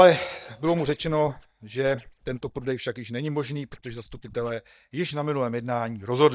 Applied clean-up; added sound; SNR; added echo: neural mask model DeepFilterNet 3.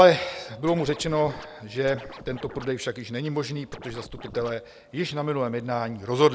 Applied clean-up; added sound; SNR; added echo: none; Scratching (performance technique); 16 dB; none.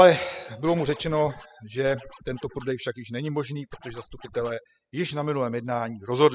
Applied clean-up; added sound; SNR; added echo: classical method spectral subtraction.